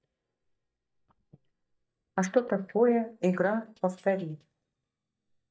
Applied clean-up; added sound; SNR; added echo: neural mask model DeepFilterNet 3.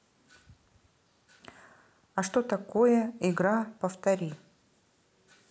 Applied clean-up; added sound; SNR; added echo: none; none; none; none.